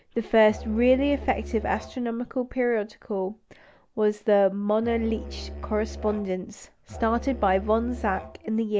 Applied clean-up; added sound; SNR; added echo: none; Musical instrument; 12 dB; none.